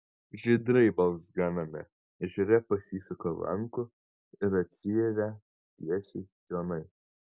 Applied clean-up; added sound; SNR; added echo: none; none; none; none.